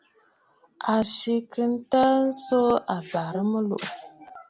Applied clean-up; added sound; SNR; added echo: none; none; none; none.